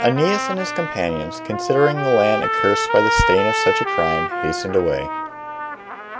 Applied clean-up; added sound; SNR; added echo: none; Trumpet; 2 dB; none.